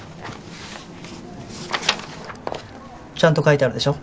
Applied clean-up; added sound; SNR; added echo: none; none; none; none.